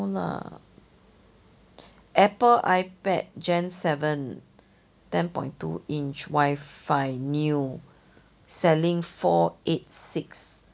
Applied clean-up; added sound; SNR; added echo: none; none; none; none.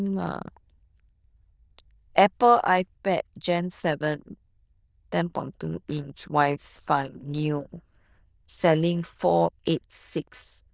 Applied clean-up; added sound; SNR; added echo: neural diffusion model UNIVERSE++.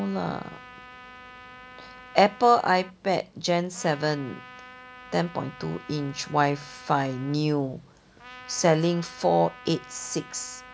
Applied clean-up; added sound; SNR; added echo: none; Trumpet; 19 dB; none.